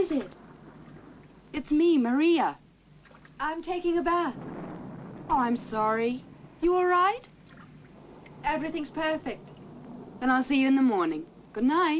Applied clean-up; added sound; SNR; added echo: none; none; none; none.